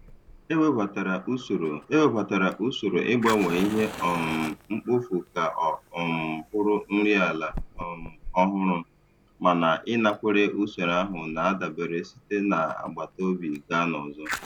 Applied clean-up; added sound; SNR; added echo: none; Fire; 16 dB; none.